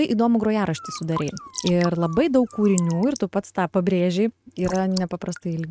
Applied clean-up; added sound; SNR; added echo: neural mask model RNNoise.